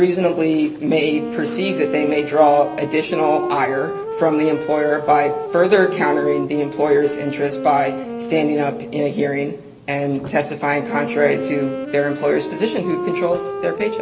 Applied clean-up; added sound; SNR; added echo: none; Wind instrument, woodwind instrument; 8 dB; none.